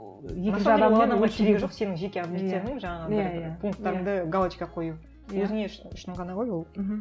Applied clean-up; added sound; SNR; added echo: none; none; none; none.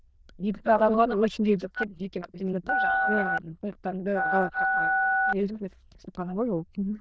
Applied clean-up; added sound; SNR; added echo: neural diffusion model UNIVERSE++.